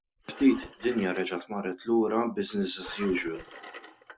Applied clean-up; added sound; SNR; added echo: none; Engine; 18 dB; none.